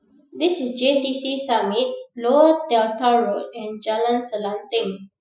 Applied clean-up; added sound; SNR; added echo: classical method Wiener filter.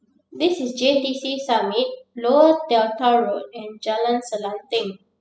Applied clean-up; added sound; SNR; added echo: classical method spectral subtraction.